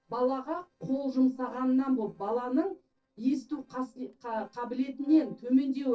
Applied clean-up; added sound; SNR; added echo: neural separator model SepFormer DNS4.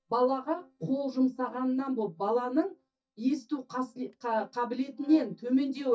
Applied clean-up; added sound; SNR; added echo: neural mask model DeepFilterNet 3.